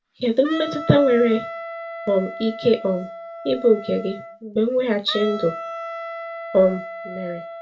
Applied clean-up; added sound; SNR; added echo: none; Wind instrument, woodwind instrument; 11 dB; reverberation time 0.2 s.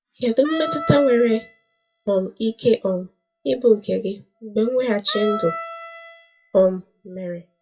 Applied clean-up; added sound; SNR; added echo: classical method WPE with log-MMSE.